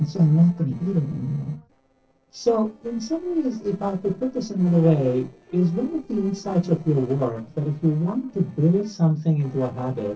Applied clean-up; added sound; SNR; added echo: neural separator model SepFormer DNS4.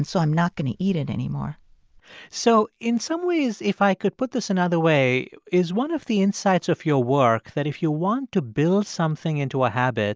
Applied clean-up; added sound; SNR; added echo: none; none; none; none.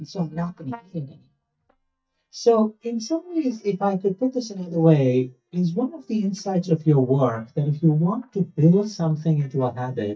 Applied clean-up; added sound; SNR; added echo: neural mask model DeepFilterNet 3.